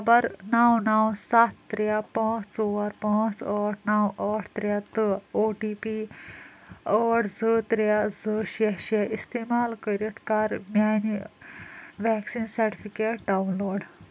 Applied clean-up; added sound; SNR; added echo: none; none; none; none.